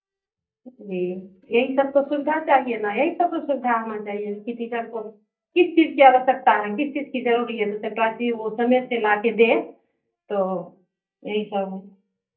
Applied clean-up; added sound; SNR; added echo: neural mask model DeepFilterNet 3.